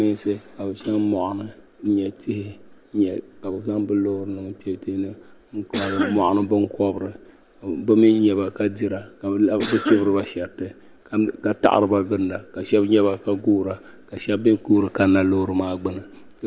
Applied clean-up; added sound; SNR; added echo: none; Cough; 8 dB; none.